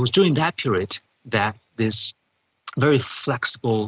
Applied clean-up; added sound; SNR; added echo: none; none; none; none.